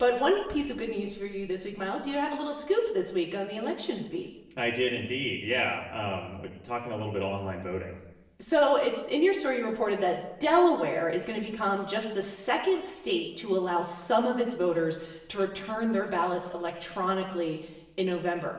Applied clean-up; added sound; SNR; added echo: none; none; none; reverberation time 0.9 s.